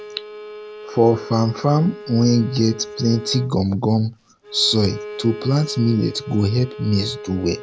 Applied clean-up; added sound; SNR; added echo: none; Bowed string instrument; 15 dB; none.